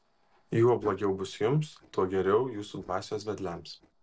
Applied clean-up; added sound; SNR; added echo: neural separator model SepFormer DNS4.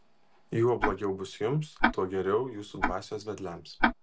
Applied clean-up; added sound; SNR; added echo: none; Tick-tock; 2 dB; none.